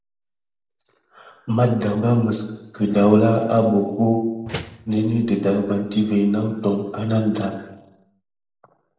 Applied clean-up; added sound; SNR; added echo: neural separator model SepFormer DNS4.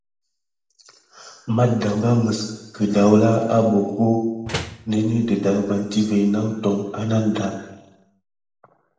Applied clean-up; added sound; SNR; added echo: none; Slam; 11 dB; reverberation time 1.0 s.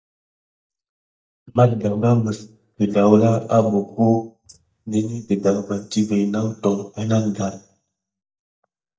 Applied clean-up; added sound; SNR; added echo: neural mask model DeepFilterNet 3.